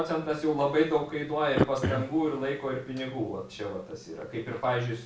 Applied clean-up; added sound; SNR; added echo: none; none; none; none.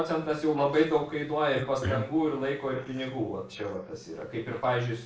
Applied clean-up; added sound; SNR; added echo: neural mask model Resemble Enhance denoiser.